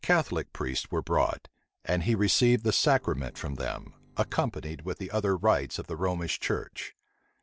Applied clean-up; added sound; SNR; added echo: neural separator model SepFormer DNS4.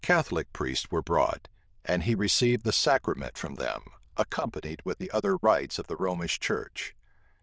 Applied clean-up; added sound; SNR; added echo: neural diffusion model UNIVERSE++.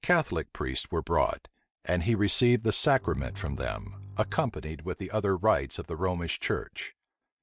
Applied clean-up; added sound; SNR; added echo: neural mask model RNNoise.